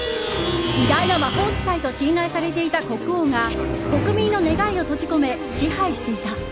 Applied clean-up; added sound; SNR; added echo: none; Plucked string instrument; 7 dB; none.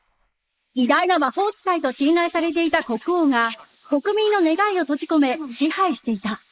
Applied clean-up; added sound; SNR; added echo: neural mask model Resemble Enhance denoiser.